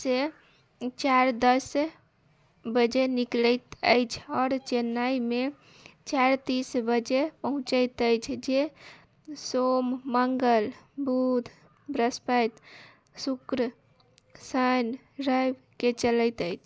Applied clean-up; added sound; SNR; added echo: none; none; none; none.